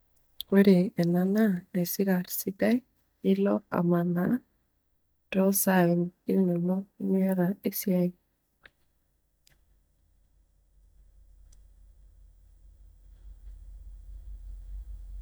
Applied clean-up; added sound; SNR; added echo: neural mask model DeepFilterNet 3.